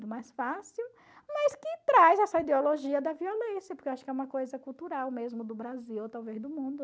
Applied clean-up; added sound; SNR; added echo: none; none; none; none.